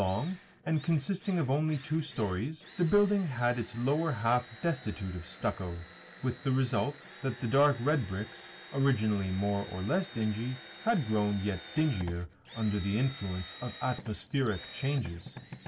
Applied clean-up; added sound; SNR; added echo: none; Drill; 18 dB; none.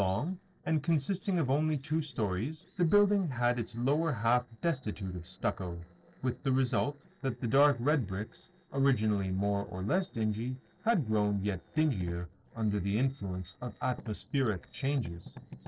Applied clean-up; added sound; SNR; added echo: neural separator model SepFormer DNS4.